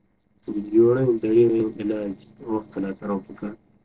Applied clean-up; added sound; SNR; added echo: neural separator model SepFormer DNS4.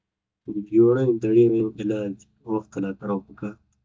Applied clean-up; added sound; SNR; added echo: neural mask model DeepFilterNet 3.